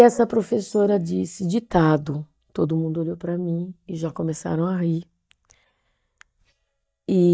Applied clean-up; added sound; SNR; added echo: neural mask model DeepFilterNet 3.